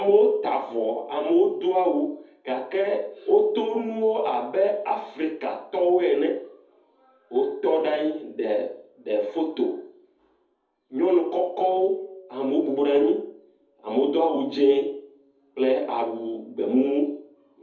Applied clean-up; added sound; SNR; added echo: none; none; none; reverberation time 0.5 s.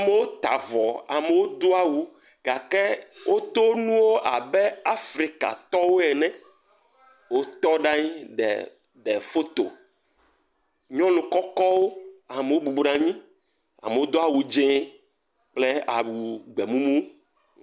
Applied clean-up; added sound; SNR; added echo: none; none; none; none.